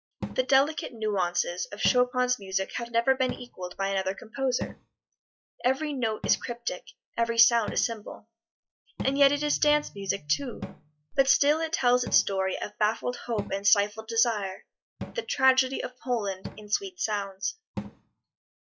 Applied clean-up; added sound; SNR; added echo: classical method log-MMSE.